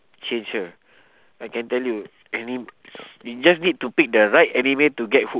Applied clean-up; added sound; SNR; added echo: none; none; none; none.